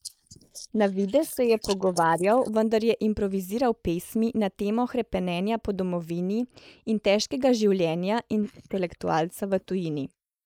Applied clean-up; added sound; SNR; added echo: neural mask model Resemble Enhance denoiser.